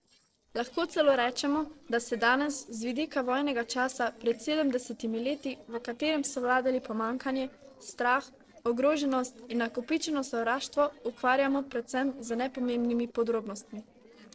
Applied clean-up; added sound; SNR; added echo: neural separator model SepFormer DNS4.